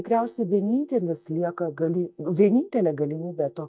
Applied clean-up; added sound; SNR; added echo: neural mask model DeepFilterNet 3.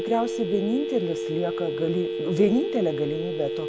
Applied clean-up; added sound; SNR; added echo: none; Telephone; 3 dB; none.